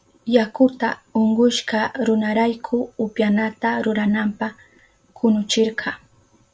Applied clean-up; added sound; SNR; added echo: none; none; none; none.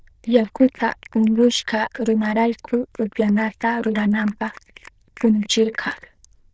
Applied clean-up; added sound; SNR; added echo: neural diffusion model UNIVERSE++.